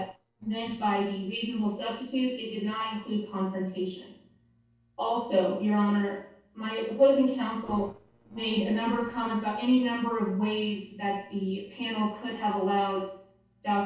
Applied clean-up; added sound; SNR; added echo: neural separator model SepFormer DNS4.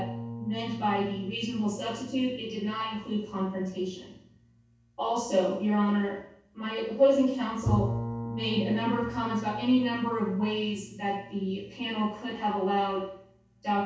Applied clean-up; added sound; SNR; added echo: none; Bowed string instrument; 10 dB; reverberation time 0.7 s.